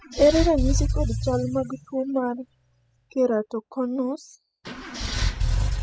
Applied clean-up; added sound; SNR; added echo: classical method spectral subtraction.